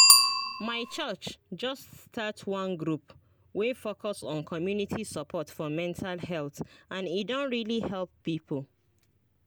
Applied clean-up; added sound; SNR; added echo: none; Bicycle bell; -3 dB; none.